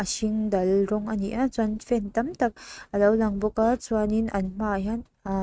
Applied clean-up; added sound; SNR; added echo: neural mask model RNNoise.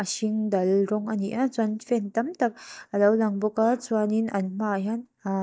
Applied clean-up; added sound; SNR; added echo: neural mask model DeepFilterNet 3.